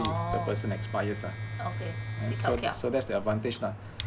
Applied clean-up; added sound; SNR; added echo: none; Domestic sounds, home sounds; 5 dB; none.